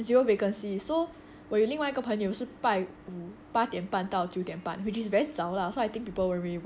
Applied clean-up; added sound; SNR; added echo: none; none; none; none.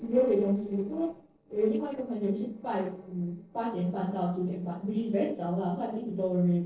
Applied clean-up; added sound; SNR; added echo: neural separator model SepFormer DNS4.